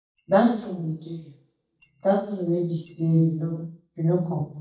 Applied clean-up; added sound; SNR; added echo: neural mask model DeepFilterNet 3.